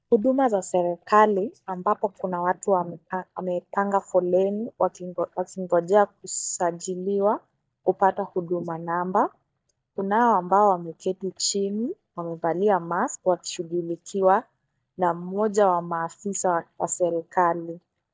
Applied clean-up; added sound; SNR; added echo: neural mask model DeepFilterNet 3.